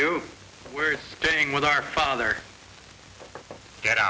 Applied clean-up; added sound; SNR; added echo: none; Knock; 17 dB; none.